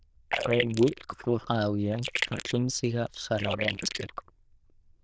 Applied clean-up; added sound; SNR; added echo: neural diffusion model UNIVERSE++.